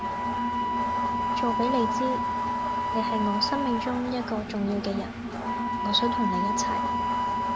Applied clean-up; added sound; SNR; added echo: none; Engine + Wind instrument, woodwind instrument; -3 dB; none.